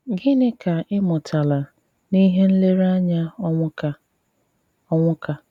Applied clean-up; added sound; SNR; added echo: none; none; none; none.